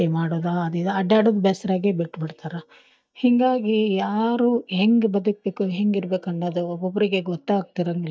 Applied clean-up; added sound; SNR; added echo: neural mask model DeepFilterNet 3.